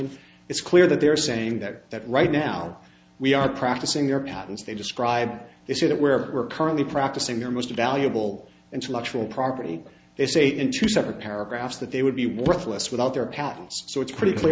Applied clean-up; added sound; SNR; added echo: none; none; none; none.